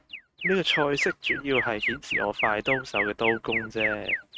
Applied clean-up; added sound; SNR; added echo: neural mask model RNNoise.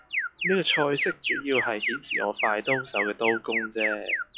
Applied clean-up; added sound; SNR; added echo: classical method log-MMSE.